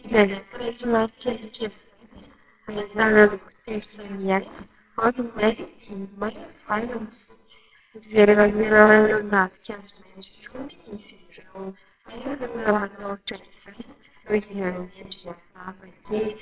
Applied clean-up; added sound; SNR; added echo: neural separator model SepFormer WHAMR!.